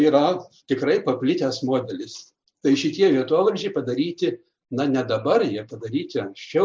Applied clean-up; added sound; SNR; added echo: none; none; none; none.